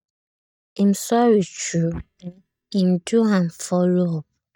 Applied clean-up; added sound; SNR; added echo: neural mask model DeepFilterNet 3.